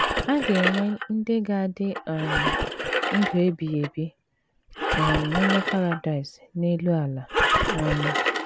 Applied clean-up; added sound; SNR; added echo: none; Engine; 2 dB; none.